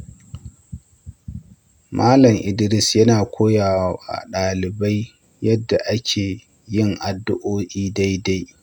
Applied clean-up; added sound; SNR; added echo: none; none; none; none.